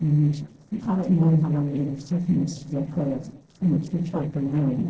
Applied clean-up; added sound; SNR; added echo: neural separator model SepFormer DNS4.